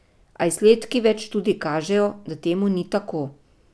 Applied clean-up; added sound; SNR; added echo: none; none; none; none.